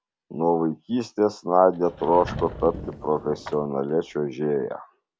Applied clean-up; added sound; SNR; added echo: none; Sliding door / Wood; 13 dB; none.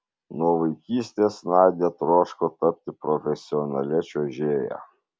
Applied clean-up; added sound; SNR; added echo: none; none; none; none.